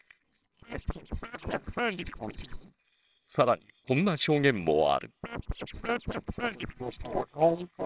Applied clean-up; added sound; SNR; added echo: neural separator model SepFormer WHAMR!.